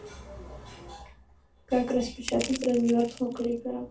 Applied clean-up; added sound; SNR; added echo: none; Crushing; 12 dB; reverberation time 0.2 s.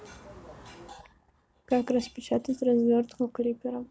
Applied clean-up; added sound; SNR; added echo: none; none; none; none.